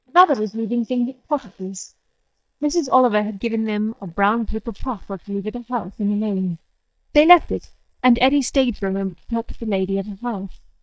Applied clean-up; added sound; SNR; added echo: neural mask model DeepFilterNet 3.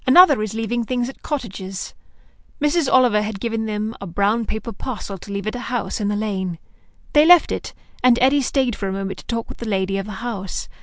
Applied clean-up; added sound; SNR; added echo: none; none; none; none.